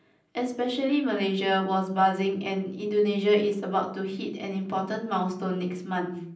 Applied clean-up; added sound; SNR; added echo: none; none; none; reverberation time 0.6 s.